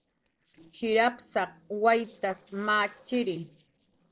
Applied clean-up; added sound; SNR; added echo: neural separator model SepFormer DNS4.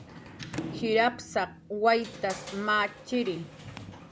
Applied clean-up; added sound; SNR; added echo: none; Sliding door / Slam; 13 dB; none.